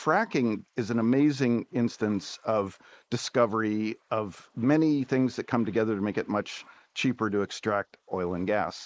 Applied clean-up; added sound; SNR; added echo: neural mask model Resemble Enhance denoiser.